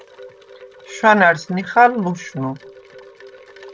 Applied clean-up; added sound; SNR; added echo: neural separator model SepFormer DNS4.